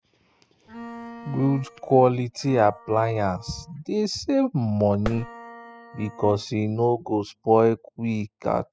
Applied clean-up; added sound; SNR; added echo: classical method spectral subtraction.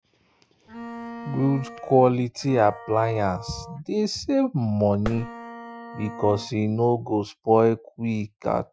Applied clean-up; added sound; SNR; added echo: classical method Wiener filter.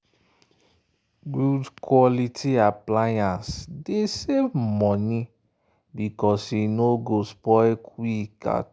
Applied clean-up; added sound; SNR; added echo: none; none; none; none.